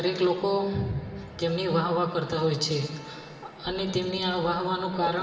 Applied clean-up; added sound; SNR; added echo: none; Mechanisms; 19 dB; reverberation time 2.2 s.